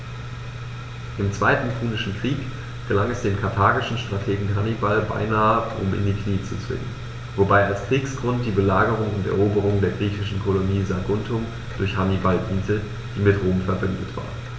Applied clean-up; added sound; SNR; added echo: none; none; none; none.